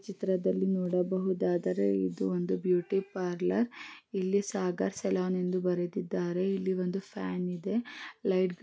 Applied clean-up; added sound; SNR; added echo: none; none; none; none.